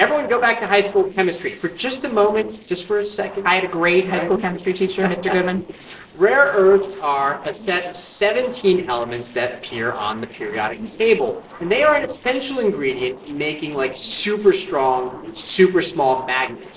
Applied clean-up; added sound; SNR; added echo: neural separator model SepFormer DNS4.